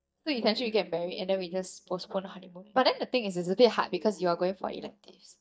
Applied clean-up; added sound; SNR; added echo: neural mask model DeepFilterNet 3.